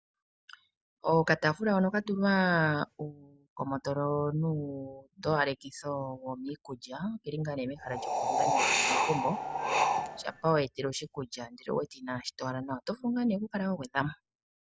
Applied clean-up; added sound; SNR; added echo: none; Wind; -2 dB; none.